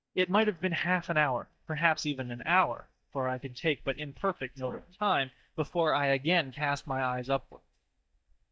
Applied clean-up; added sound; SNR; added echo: neural mask model DeepFilterNet 3.